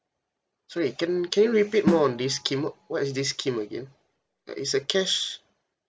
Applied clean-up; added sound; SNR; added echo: none; Drum; 9 dB; none.